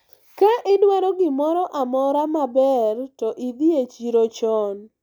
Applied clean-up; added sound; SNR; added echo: none; none; none; none.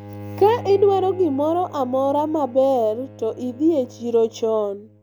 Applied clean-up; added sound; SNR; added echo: none; Bowed string instrument; 17 dB; none.